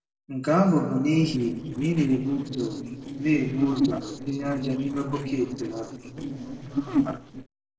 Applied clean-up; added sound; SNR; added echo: neural separator model SepFormer DNS4.